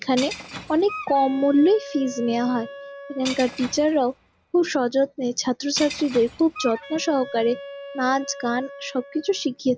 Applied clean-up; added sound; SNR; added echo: none; Shatter / Crushing + Wind instrument, woodwind instrument; 14 dB; none.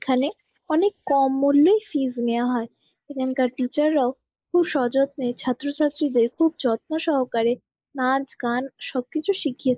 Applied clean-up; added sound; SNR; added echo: neural mask model Resemble Enhance denoiser.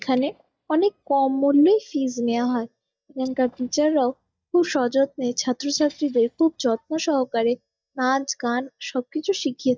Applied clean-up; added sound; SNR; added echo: neural mask model DeepFilterNet 3.